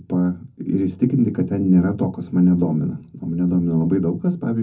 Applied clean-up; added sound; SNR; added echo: none; none; none; reverberation time 0.3 s.